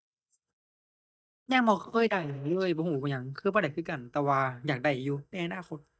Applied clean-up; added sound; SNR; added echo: neural mask model DeepFilterNet 3.